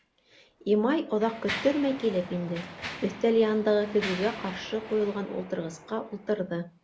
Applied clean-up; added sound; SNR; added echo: none; Mechanisms; 13 dB; none.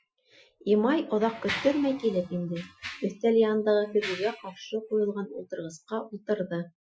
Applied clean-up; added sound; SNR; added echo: classical method Wiener filter.